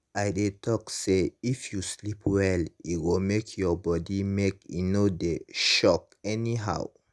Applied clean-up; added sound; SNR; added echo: none; none; none; none.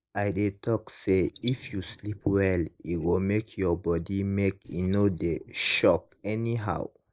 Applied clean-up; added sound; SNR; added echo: neural mask model Resemble Enhance denoiser.